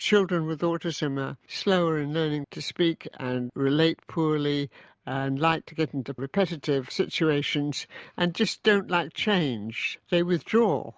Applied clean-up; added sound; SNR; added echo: none; none; none; none.